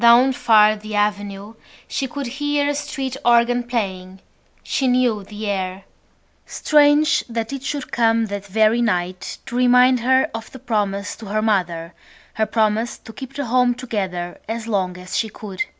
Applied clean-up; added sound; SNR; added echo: none; none; none; none.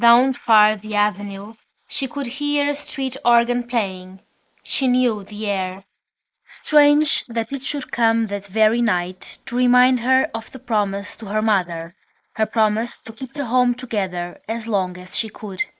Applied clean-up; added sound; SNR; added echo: neural mask model Resemble Enhance denoiser.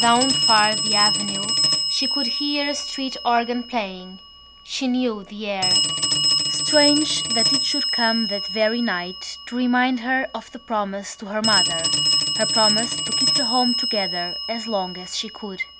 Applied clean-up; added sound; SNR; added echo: none; Telephone; -1 dB; none.